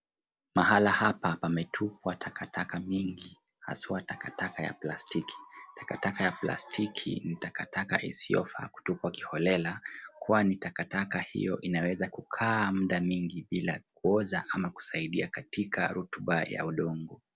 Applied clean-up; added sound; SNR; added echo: none; none; none; none.